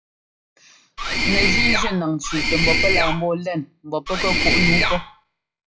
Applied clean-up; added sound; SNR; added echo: classical method log-MMSE.